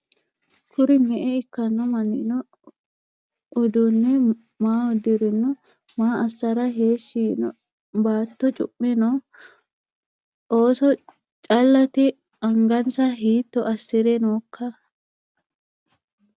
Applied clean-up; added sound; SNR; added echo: none; none; none; none.